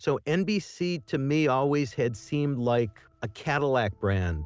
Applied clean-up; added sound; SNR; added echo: none; none; none; none.